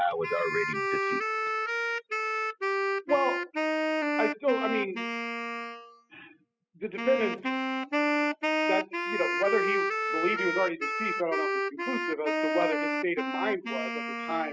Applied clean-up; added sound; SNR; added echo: classical method spectral subtraction.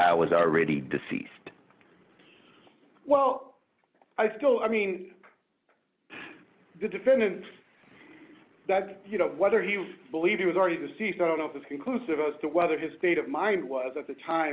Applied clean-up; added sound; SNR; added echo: none; none; none; none.